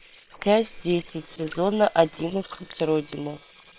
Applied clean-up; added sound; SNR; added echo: neural separator model SepFormer WHAM!.